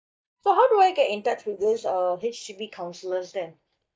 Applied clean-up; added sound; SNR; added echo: neural mask model DeepFilterNet 3.